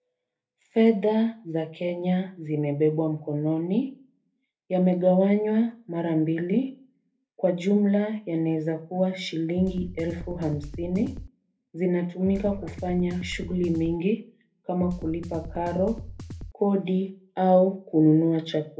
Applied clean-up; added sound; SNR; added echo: none; Drum kit; 12 dB; reverberation time 0.3 s.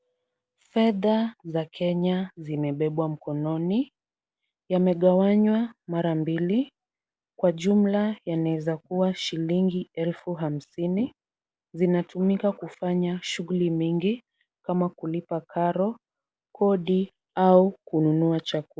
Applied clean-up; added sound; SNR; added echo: none; none; none; none.